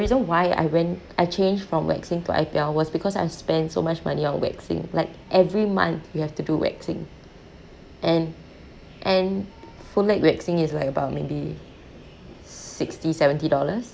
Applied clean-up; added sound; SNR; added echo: none; none; none; none.